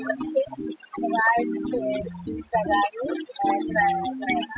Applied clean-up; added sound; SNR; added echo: classical method spectral subtraction.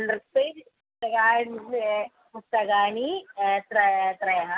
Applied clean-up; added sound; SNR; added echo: none; none; none; none.